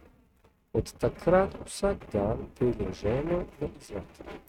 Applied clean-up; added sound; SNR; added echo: neural mask model RNNoise.